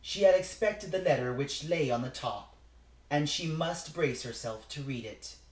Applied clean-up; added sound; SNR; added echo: none; none; none; none.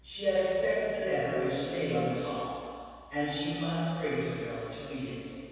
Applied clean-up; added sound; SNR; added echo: none; none; none; reverberation time 2.1 s.